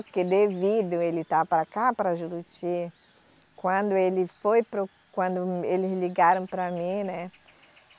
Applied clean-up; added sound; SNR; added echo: none; none; none; none.